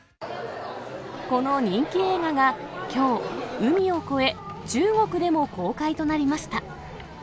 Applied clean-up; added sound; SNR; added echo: none; none; none; none.